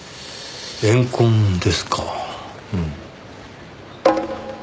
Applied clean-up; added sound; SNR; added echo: none; none; none; none.